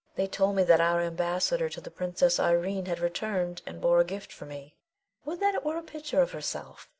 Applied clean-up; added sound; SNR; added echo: none; none; none; none.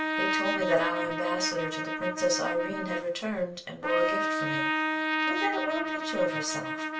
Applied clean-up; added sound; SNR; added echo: none; Trumpet; -1 dB; reverberation time 0.3 s.